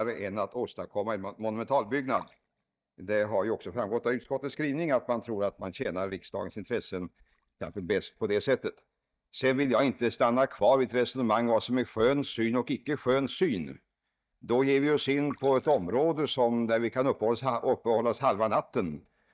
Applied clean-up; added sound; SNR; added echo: neural mask model DeepFilterNet 3.